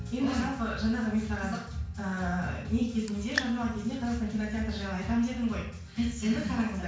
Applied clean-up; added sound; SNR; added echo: none; Raindrop; 9 dB; reverberation time 0.5 s.